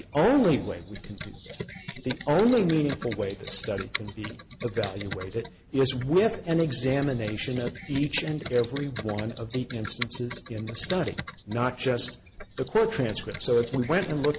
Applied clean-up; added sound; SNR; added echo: none; Computer keyboard; 13 dB; none.